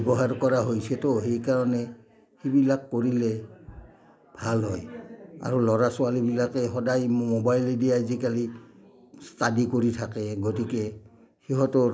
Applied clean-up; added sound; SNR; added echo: none; none; none; none.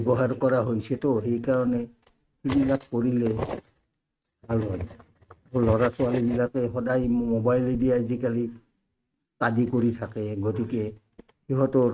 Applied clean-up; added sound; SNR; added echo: neural mask model RNNoise.